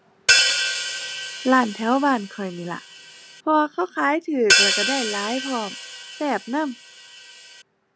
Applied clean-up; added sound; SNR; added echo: none; Crash cymbal / Hi-hat; 0 dB; none.